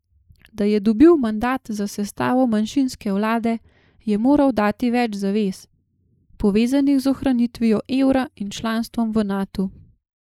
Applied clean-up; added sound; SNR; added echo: neural mask model Resemble Enhance denoiser.